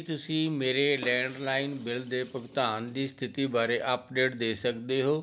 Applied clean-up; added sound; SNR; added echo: none; Shatter; 19 dB; none.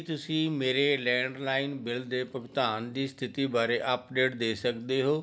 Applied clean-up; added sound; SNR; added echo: none; none; none; none.